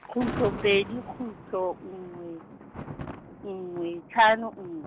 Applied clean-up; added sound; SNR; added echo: none; Thunder; 10 dB; none.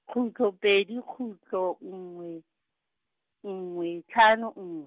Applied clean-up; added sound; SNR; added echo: none; none; none; none.